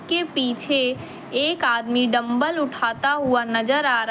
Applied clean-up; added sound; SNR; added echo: none; none; none; none.